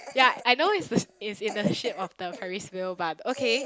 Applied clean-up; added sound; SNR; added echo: none; Cough; 14 dB; none.